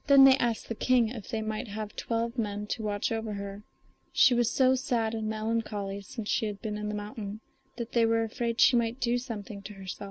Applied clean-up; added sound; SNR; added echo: none; none; none; none.